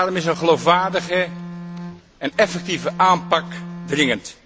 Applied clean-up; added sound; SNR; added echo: none; Bowed string instrument; 13 dB; none.